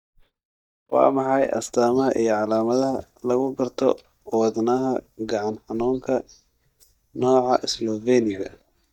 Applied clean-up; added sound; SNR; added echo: neural mask model DeepFilterNet 3.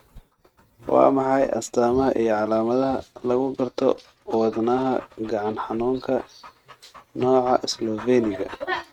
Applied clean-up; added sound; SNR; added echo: neural mask model RNNoise.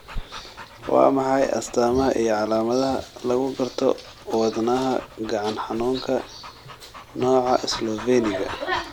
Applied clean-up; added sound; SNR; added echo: none; Dog; 16 dB; none.